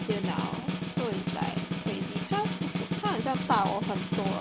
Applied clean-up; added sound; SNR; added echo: none; Snare drum; -1 dB; none.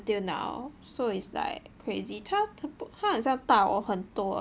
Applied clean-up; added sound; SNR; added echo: none; none; none; none.